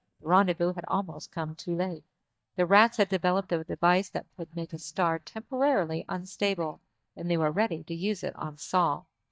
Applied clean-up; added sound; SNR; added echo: neural mask model DeepFilterNet 3.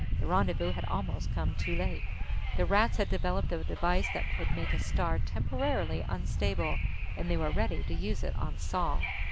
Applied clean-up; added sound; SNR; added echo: none; Subway, metro, underground / Wind; -5 dB; none.